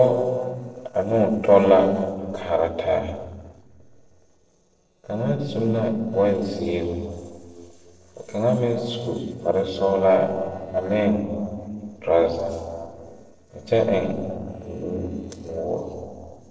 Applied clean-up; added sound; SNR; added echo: neural separator model SepFormer DNS4.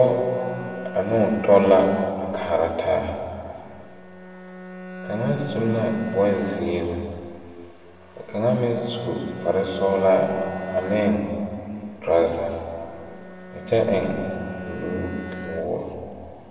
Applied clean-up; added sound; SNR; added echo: none; Bowed string instrument; 14 dB; reverberation time 2.4 s.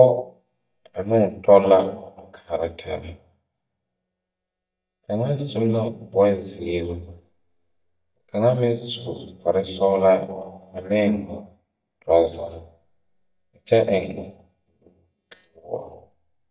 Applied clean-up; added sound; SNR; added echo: neural mask model DeepFilterNet 3.